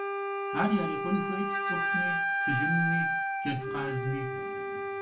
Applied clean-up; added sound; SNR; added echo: none; Wind instrument, woodwind instrument; -2 dB; reverberation time 0.2 s.